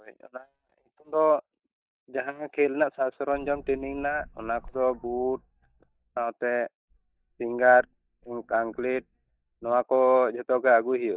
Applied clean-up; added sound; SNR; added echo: neural mask model DeepFilterNet 3.